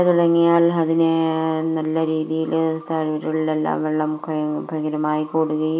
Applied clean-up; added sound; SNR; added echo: none; none; none; none.